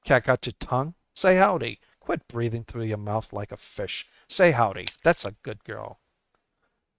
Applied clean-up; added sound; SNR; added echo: neural mask model RNNoise.